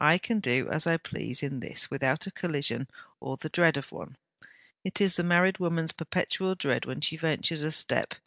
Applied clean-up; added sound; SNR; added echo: none; none; none; none.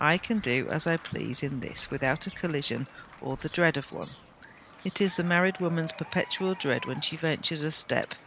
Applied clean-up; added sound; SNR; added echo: none; Bird vocalization, bird call, bird song + Applause / Cheering; 18 dB; none.